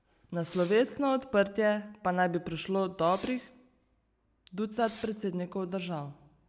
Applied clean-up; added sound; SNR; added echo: none; Fireworks; 15 dB; none.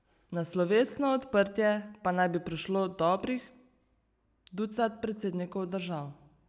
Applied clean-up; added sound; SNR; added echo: none; none; none; none.